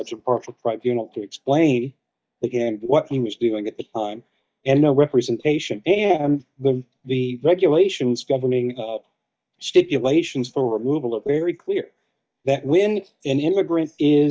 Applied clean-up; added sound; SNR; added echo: neural mask model DeepFilterNet 3.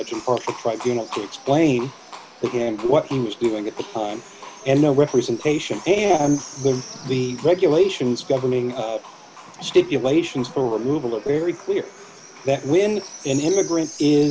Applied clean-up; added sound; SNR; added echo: none; Livestock, farm animals, working animals; 17 dB; none.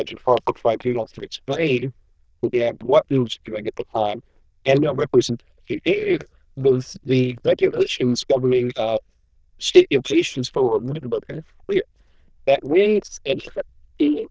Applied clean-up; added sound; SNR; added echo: neural diffusion model UNIVERSE++.